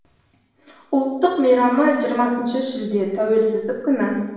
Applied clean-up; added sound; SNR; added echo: none; none; none; reverberation time 0.9 s.